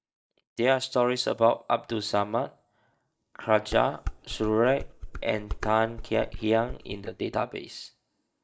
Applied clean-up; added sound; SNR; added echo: neural mask model DeepFilterNet 3.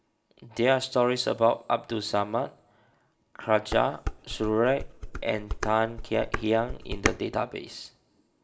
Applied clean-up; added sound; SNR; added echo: none; Dishes, pots, and pans; 6 dB; reverberation time 0.4 s.